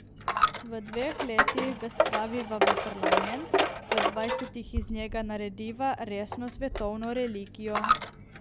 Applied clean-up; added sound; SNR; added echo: none; Coin (dropping); -4 dB; none.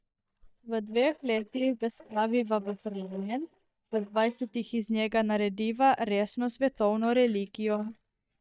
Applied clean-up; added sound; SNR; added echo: neural mask model DeepFilterNet 3.